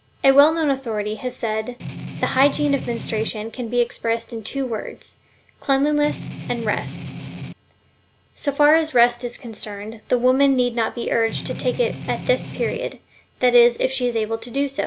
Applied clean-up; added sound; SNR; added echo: none; Strum; 9 dB; none.